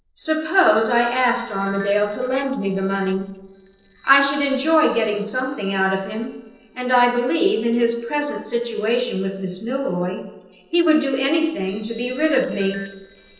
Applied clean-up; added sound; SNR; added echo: neural separator model SepFormer DNS4.